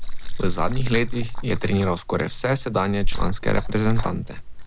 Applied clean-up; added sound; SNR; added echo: none; Liquid; -1 dB; none.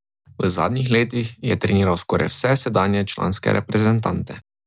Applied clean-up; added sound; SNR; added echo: none; none; none; none.